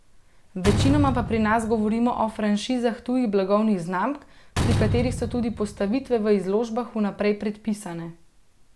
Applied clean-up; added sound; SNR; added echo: none; Slam; 6 dB; none.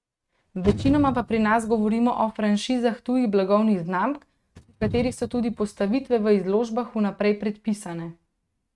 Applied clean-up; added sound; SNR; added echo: neural mask model RNNoise.